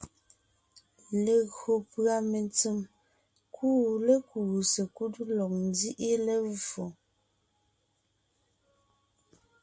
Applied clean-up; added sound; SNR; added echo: none; none; none; none.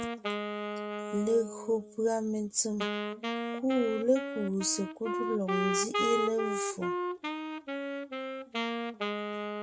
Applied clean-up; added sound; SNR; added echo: none; Wind instrument, woodwind instrument; 2 dB; none.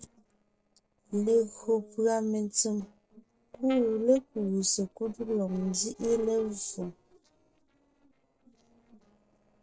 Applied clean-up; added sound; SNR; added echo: neural separator model SepFormer DNS4.